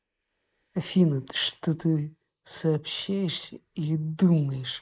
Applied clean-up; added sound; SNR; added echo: neural mask model Resemble Enhance denoiser.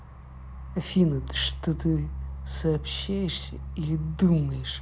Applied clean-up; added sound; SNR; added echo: none; none; none; none.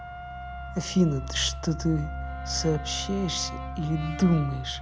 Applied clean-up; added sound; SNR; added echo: none; Wind instrument, woodwind instrument + Brass instrument; 12 dB; none.